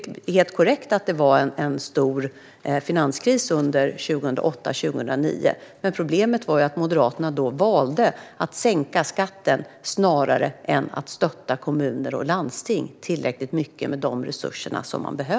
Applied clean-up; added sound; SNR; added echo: none; none; none; none.